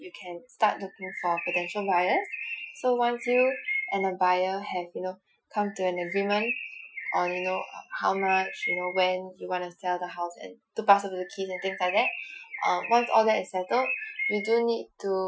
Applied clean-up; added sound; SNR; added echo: classical method Wiener filter.